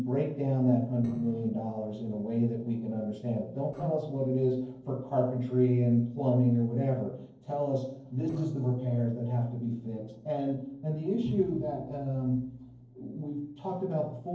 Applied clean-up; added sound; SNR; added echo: neural separator model SepFormer DNS4.